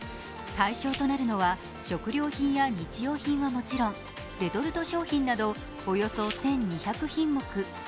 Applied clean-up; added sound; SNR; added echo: none; Glass; 14 dB; none.